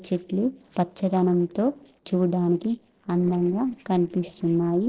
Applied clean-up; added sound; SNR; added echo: neural separator model SepFormer DNS4.